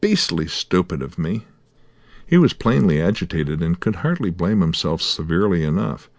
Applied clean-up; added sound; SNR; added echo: none; none; none; none.